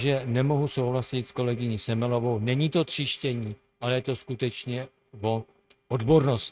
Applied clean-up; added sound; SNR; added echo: neural mask model RNNoise.